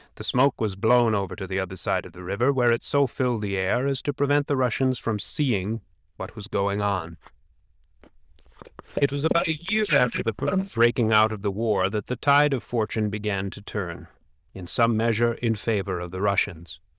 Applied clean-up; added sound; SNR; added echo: neural diffusion model UNIVERSE++.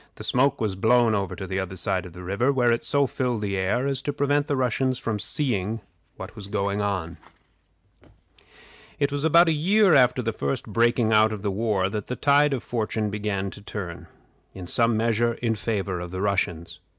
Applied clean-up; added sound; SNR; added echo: none; none; none; none.